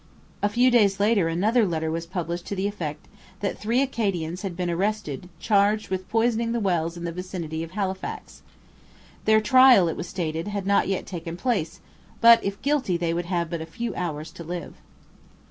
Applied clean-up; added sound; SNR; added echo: none; none; none; none.